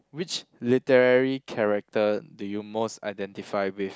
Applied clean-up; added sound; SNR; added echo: none; none; none; none.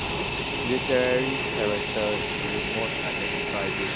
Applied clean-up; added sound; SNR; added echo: none; Fixed-wing aircraft, airplane; -3 dB; none.